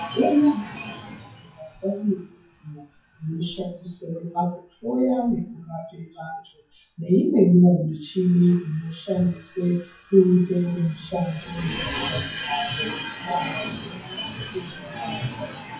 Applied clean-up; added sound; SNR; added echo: classical method WPE with log-MMSE.